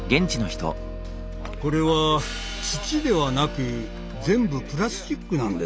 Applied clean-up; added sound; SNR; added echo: none; Hi-hat; 18 dB; none.